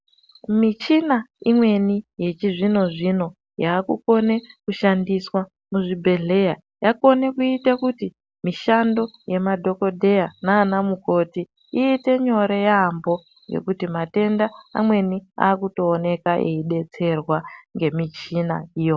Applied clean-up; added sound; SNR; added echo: none; none; none; none.